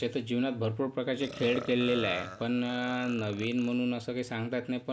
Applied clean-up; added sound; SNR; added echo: none; Burping, eructation; 14 dB; none.